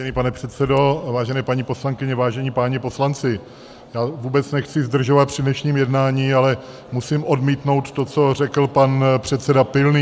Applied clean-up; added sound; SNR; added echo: none; none; none; none.